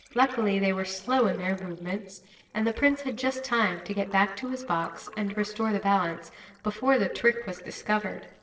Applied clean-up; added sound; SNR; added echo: neural separator model SepFormer DNS4.